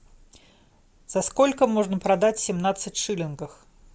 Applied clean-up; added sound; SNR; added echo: none; none; none; none.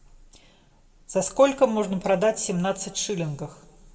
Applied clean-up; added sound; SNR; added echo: none; none; none; reverberation time 0.9 s.